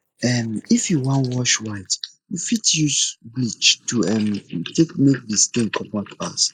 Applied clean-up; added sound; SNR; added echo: neural mask model Resemble Enhance denoiser.